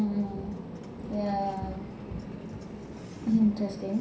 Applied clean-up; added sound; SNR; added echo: none; Vehicle; 15 dB; reverberation time 0.5 s.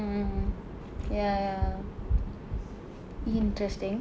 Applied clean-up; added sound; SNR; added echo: none; none; none; none.